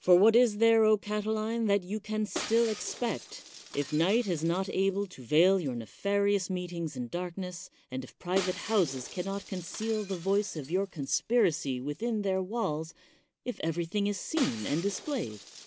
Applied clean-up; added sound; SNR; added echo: none; Shatter; 17 dB; none.